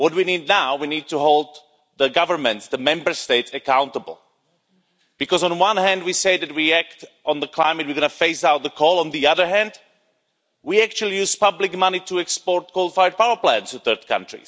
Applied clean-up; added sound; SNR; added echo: none; none; none; none.